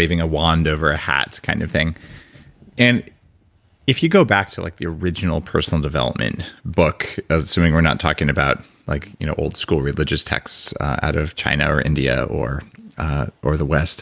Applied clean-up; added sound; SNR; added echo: none; none; none; none.